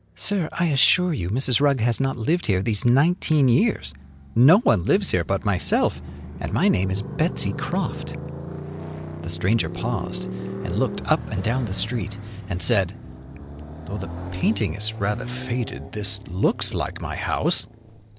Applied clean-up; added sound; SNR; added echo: none; Motorcycle; 11 dB; none.